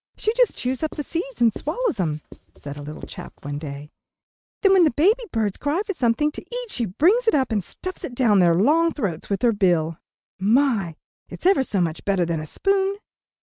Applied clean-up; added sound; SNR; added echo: neural mask model RNNoise.